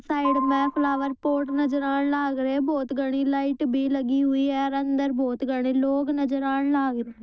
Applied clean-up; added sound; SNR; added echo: neural diffusion model UNIVERSE++.